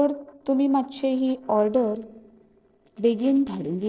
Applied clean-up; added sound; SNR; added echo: neural separator model SepFormer DNS4.